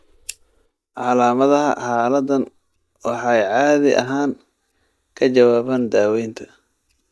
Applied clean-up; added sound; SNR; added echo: neural mask model DeepFilterNet 3.